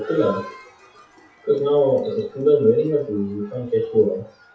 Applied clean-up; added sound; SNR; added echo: classical method WPE with log-MMSE.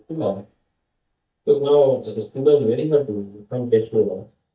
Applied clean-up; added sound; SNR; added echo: neural mask model DeepFilterNet 3.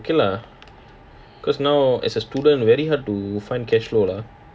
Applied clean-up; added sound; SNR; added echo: none; none; none; none.